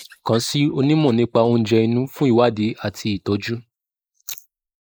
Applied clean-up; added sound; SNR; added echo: neural mask model Resemble Enhance denoiser.